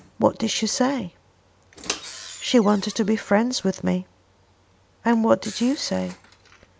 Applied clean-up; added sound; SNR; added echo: none; Microwave oven; 18 dB; none.